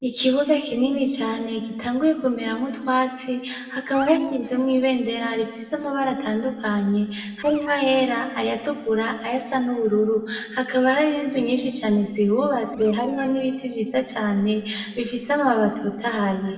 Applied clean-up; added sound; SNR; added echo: neural separator model SepFormer DNS4.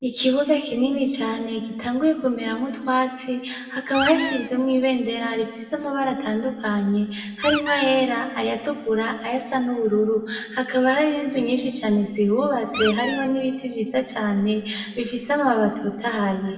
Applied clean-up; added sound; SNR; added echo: none; Squeak; 7 dB; reverberation time 1.7 s.